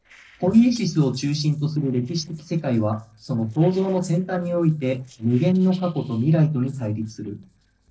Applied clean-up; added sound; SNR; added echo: neural separator model SepFormer DNS4.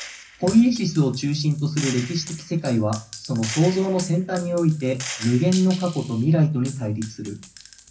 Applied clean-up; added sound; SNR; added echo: none; Gunshot, gunfire; 15 dB; reverberation time 0.4 s.